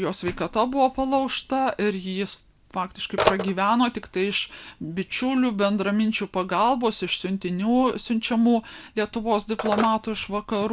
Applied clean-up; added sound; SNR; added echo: none; Telephone; 11 dB; none.